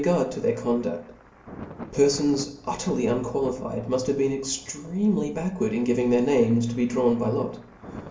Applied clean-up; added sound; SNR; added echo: none; Thunder; 20 dB; reverberation time 0.2 s.